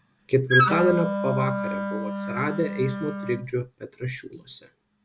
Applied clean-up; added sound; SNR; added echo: none; Wind instrument, woodwind instrument; 0 dB; none.